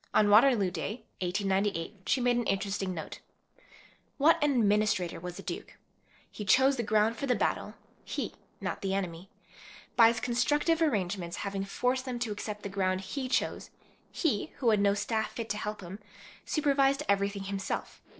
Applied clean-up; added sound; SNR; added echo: neural separator model SepFormer DNS4.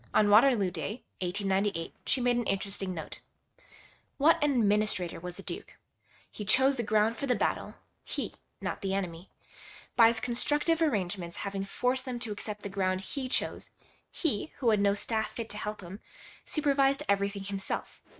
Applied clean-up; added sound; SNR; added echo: neural mask model RNNoise.